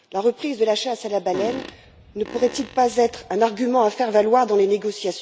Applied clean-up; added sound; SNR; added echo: none; Fart; 15 dB; none.